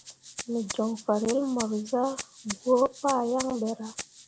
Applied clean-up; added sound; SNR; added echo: none; Rattle (instrument); 13 dB; none.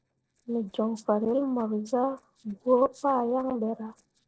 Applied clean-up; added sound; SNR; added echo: neural separator model SepFormer DNS4.